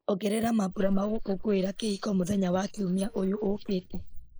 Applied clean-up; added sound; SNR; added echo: neural mask model Resemble Enhance denoiser.